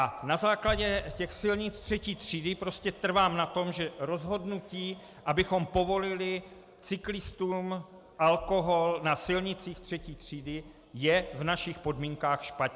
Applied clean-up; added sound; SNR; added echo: none; Boom; 14 dB; none.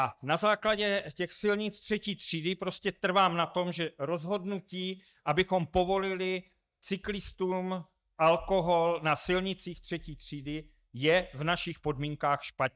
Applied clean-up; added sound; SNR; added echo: neural mask model DeepFilterNet 3.